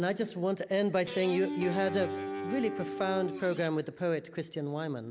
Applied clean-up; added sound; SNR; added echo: none; Guitar; 6 dB; none.